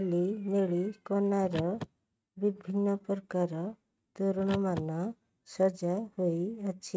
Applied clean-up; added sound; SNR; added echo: neural mask model RNNoise.